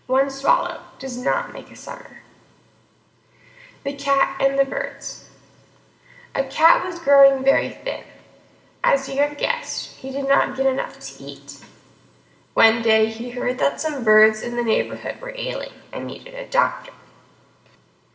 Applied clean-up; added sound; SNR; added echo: none; none; none; reverberation time 1.5 s.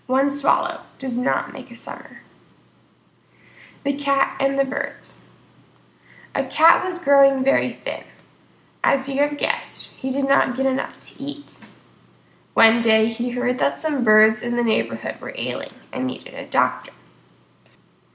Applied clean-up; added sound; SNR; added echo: none; none; none; none.